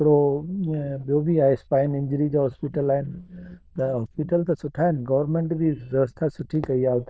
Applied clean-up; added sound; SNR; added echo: neural diffusion model UNIVERSE++.